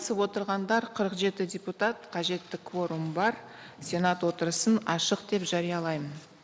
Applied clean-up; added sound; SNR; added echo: none; none; none; none.